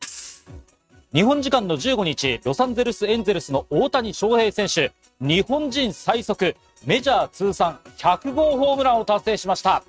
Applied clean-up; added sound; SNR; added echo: neural mask model RNNoise.